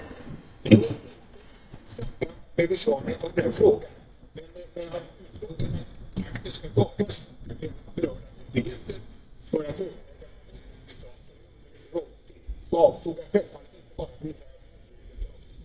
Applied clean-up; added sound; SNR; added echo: neural mask model DeepFilterNet 3.